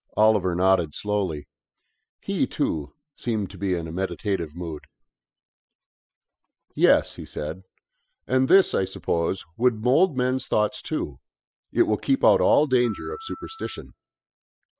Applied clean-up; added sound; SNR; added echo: classical method spectral subtraction.